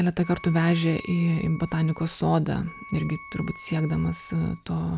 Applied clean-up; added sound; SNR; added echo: none; Wind instrument, woodwind instrument; 19 dB; none.